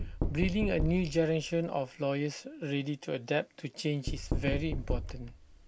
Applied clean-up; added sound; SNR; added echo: none; Knock; 4 dB; none.